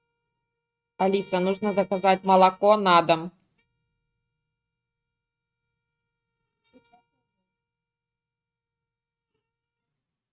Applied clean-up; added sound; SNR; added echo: neural mask model RNNoise.